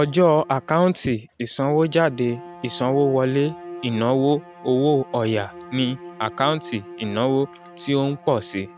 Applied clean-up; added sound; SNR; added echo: none; Bowed string instrument; 18 dB; none.